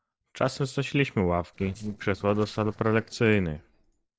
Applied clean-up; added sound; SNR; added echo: neural separator model SepFormer DNS4.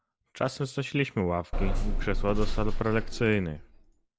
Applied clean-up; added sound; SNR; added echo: none; Bus / Engine; -2 dB; none.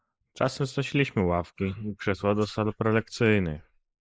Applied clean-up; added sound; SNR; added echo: neural mask model Resemble Enhance denoiser.